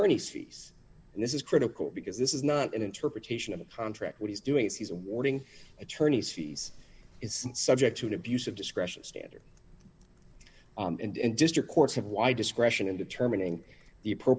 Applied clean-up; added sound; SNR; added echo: none; none; none; none.